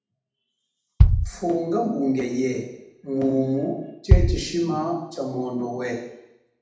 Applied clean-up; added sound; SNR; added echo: none; Bass drum; -3 dB; reverberation time 0.8 s.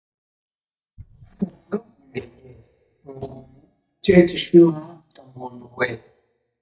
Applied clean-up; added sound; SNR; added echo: neural mask model DeepFilterNet 3.